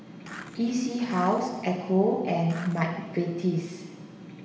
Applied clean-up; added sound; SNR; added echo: none; Skateboard; 17 dB; reverberation time 1.0 s.